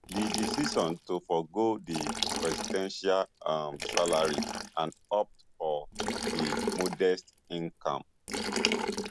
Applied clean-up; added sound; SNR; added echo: none; Liquid; 3 dB; none.